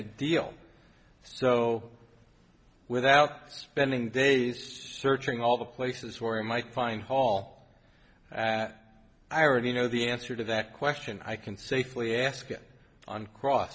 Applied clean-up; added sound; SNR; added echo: none; none; none; none.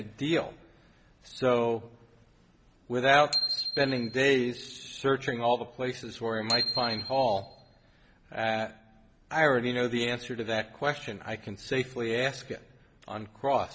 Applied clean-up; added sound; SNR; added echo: none; Bicycle bell; 7 dB; none.